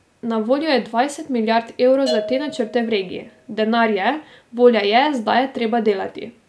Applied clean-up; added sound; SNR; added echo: none; Bell / Percussion; 17 dB; none.